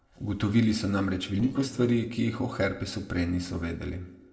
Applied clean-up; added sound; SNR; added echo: neural separator model SepFormer DNS4.